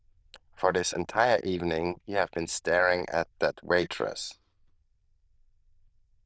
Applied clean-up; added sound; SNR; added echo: neural diffusion model UNIVERSE++.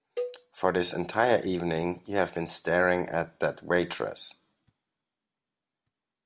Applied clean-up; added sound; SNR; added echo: none; Cowbell; 11 dB; none.